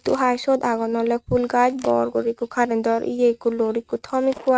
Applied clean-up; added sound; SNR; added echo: neural mask model RNNoise.